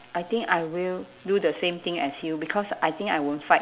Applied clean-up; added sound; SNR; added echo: none; none; none; none.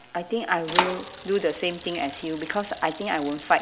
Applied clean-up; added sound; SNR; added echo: none; Bicycle; 6 dB; none.